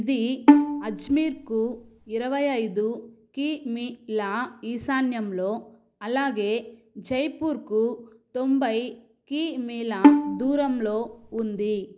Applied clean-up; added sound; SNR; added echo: none; Bowed string instrument; -4 dB; none.